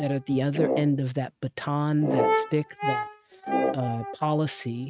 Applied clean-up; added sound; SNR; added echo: neural mask model RNNoise.